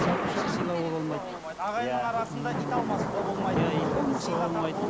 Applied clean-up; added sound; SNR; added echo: none; Thunder / Rain; 0 dB; none.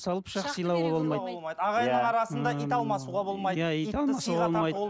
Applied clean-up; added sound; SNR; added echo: none; none; none; none.